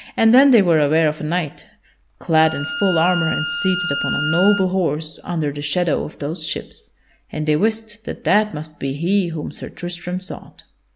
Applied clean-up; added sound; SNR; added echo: none; Bowed string instrument; 5 dB; none.